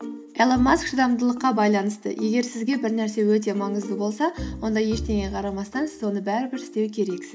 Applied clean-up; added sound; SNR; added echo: none; none; none; none.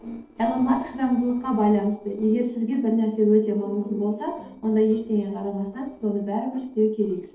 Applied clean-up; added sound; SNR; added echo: neural separator model SepFormer DNS4.